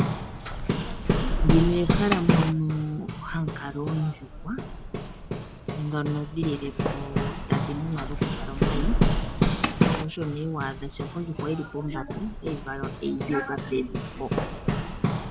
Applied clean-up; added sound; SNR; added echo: none; Hammer; -3 dB; none.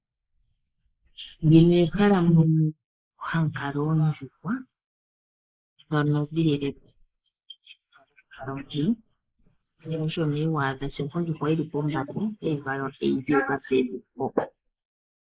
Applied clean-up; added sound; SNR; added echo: neural mask model Resemble Enhance denoiser.